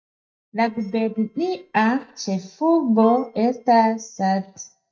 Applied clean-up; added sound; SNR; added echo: neural mask model DeepFilterNet 3.